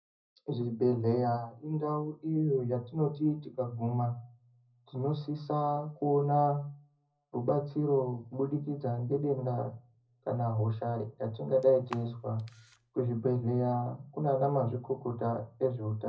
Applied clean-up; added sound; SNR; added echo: none; Camera; 18 dB; reverberation time 0.4 s.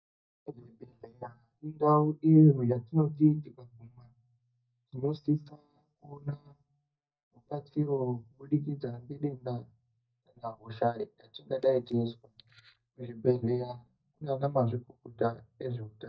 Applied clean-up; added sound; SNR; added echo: neural mask model DeepFilterNet 3.